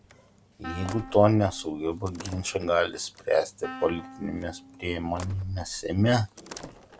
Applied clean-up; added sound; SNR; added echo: none; Wind instrument, woodwind instrument + Slam; 16 dB; none.